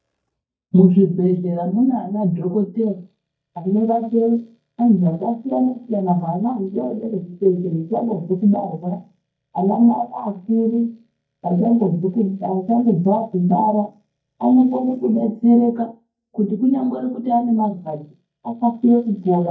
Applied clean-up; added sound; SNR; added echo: neural mask model DeepFilterNet 3.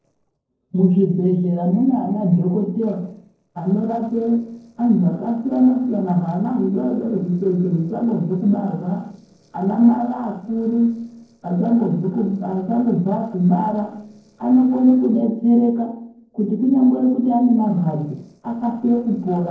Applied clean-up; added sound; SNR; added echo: neural separator model SepFormer DNS4.